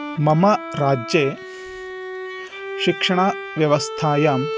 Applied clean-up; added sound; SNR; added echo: none; Bowed string instrument; 9 dB; none.